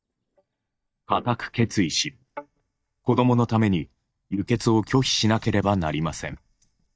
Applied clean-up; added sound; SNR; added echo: neural mask model DeepFilterNet 3.